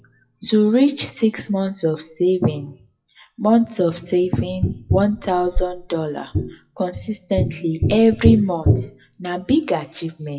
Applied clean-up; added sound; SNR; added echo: classical method WPE with log-MMSE.